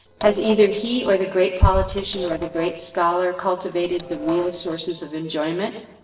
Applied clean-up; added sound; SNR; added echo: neural separator model SepFormer DNS4.